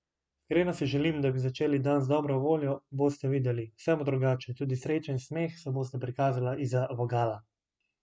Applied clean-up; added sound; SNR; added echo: none; none; none; none.